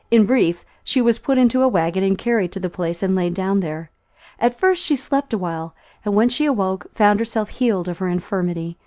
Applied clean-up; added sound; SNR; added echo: none; none; none; none.